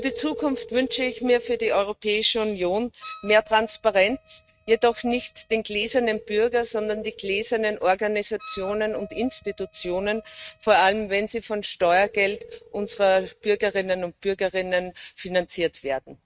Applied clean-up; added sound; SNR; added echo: neural mask model RNNoise.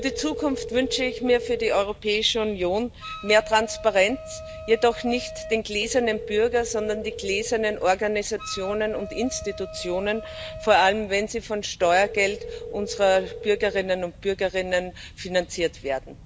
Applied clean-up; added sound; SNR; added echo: none; Wind instrument, woodwind instrument + Telephone; 12 dB; none.